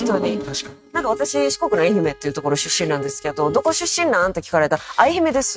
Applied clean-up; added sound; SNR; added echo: neural mask model RNNoise.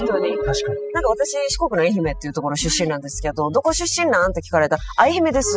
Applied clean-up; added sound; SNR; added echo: classical method spectral subtraction.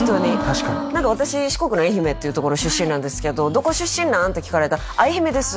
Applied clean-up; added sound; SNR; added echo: none; none; none; none.